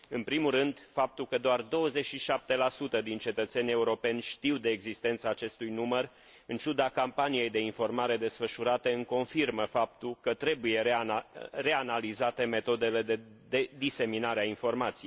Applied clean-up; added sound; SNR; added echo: none; none; none; none.